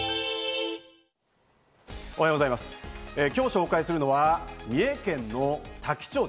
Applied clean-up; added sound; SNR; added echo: none; none; none; none.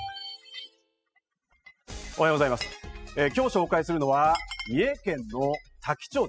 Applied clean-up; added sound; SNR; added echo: classical method spectral subtraction.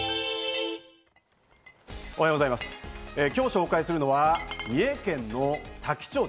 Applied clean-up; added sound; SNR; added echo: none; Glass; 19 dB; none.